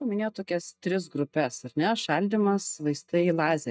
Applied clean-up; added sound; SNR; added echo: neural mask model DeepFilterNet 3.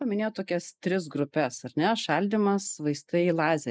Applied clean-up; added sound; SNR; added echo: neural mask model Resemble Enhance denoiser.